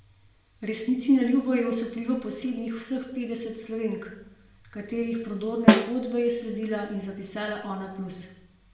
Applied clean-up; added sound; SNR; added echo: none; Snare drum; -4 dB; reverberation time 0.8 s.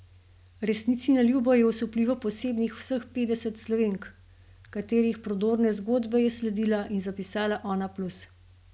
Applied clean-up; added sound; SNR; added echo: none; none; none; none.